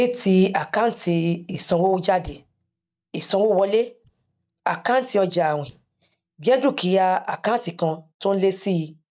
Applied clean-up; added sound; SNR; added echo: neural mask model DeepFilterNet 3.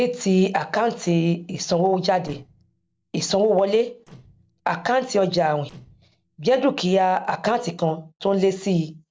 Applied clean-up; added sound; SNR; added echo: neural separator model SepFormer DNS4.